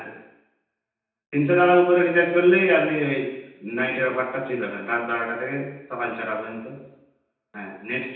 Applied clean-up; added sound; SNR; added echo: none; none; none; reverberation time 0.9 s.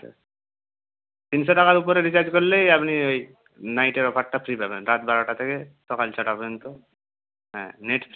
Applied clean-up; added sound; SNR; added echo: none; none; none; none.